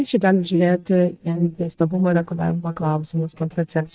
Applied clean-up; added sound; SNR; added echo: neural mask model DeepFilterNet 3.